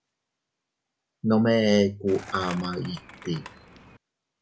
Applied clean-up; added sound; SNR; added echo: none; Skateboard; 16 dB; none.